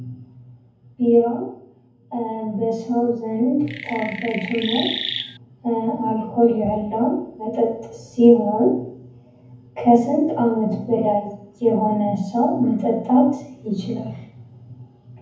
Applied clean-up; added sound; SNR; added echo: none; Chirp, tweet; 8 dB; reverberation time 0.9 s.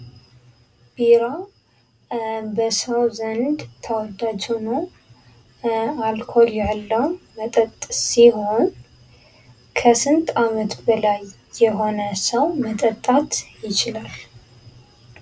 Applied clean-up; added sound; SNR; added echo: none; none; none; none.